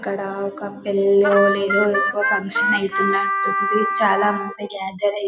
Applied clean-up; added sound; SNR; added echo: none; Harmonica; 1 dB; none.